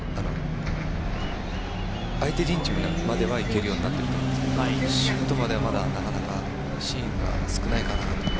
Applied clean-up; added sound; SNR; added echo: none; Bus + Motorcycle; -4 dB; none.